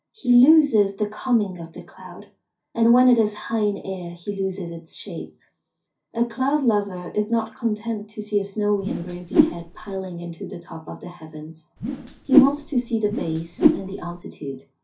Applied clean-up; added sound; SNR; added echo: none; Whoosh, swoosh, swish; 0 dB; reverberation time 0.3 s.